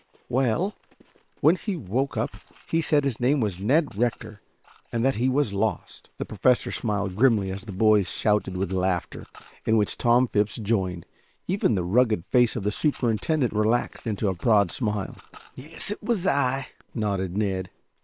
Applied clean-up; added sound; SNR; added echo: neural separator model SepFormer WHAM!.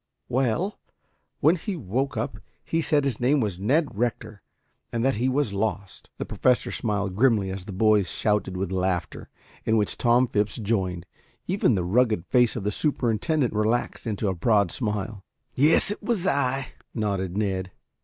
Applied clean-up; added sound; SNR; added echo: none; none; none; none.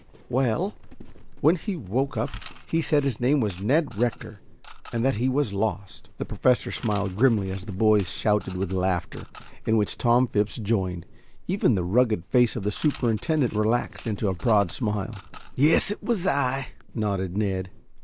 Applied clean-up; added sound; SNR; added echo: none; Coin (dropping) / Mechanisms + Livestock, farm animals, working animals; 16 dB; none.